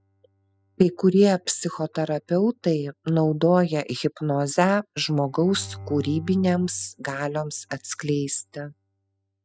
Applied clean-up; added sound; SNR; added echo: classical method spectral subtraction.